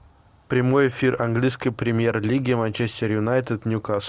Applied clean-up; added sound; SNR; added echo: none; none; none; none.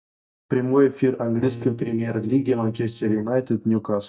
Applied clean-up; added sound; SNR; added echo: neural mask model DeepFilterNet 3.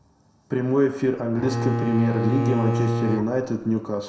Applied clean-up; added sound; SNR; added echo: none; Bowed string instrument; 2 dB; reverberation time 0.5 s.